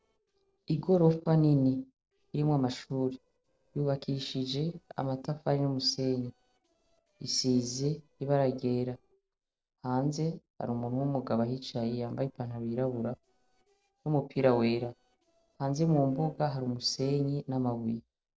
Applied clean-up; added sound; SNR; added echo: neural separator model SepFormer DNS4.